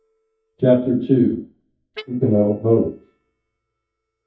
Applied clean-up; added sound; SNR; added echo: neural mask model DeepFilterNet 3.